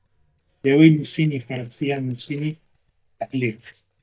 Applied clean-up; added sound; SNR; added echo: neural mask model DeepFilterNet 3.